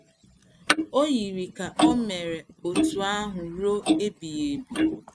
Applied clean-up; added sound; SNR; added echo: neural mask model RNNoise.